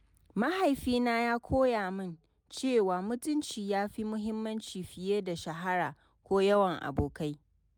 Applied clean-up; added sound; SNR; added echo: none; none; none; none.